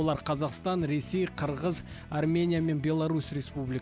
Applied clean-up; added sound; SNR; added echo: none; none; none; none.